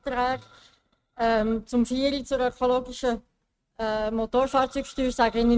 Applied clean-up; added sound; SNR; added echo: neural mask model RNNoise.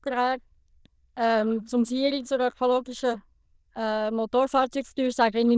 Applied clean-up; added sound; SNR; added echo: neural diffusion model UNIVERSE++.